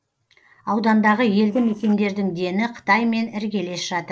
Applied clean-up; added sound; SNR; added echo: neural separator model SepFormer DNS4.